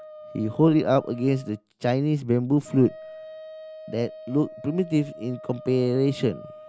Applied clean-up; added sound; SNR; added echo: none; Wind instrument, woodwind instrument; 18 dB; none.